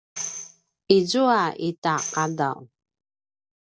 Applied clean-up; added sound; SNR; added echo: none; Tambourine; 14 dB; none.